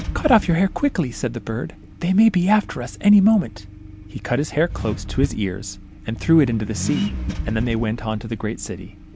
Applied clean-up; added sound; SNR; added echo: none; Accelerating, revving, vroom; 10 dB; none.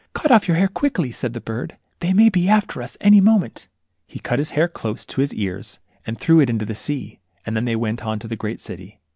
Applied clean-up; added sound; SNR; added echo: none; none; none; none.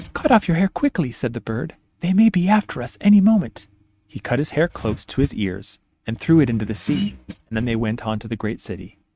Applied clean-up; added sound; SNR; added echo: neural mask model RNNoise.